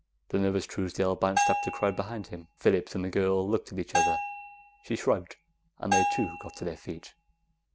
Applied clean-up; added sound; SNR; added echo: none; Bell; 2 dB; none.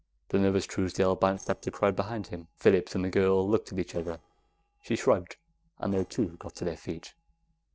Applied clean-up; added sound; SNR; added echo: neural separator model SepFormer DNS4.